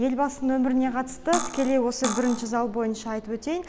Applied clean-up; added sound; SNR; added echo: none; Cutlery, silverware; 8 dB; none.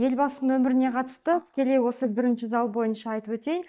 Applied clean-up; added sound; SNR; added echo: neural mask model DeepFilterNet 3.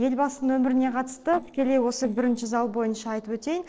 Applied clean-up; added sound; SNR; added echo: neural separator model SepFormer DNS4.